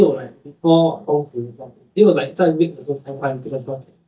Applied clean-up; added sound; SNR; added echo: neural mask model DeepFilterNet 3.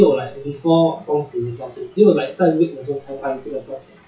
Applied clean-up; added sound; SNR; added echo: classical method WPE with log-MMSE.